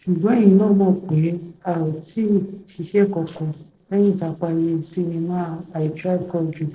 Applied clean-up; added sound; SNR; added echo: neural separator model SepFormer DNS4.